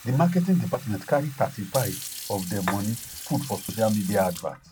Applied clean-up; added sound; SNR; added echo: none; Fill (with liquid) / Sink (filling or washing); 12 dB; none.